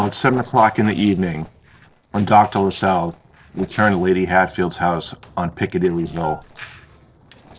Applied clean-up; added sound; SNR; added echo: neural separator model SepFormer DNS4.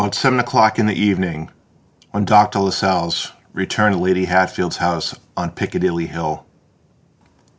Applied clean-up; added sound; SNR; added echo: none; none; none; none.